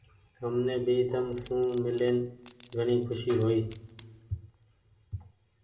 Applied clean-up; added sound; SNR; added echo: none; Wood; 20 dB; reverberation time 0.7 s.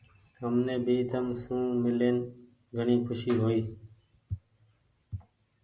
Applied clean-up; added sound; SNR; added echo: none; none; none; none.